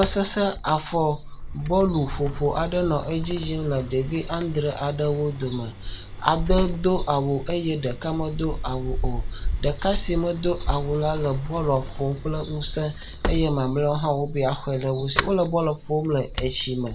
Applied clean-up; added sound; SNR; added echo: none; Sliding door; 5 dB; none.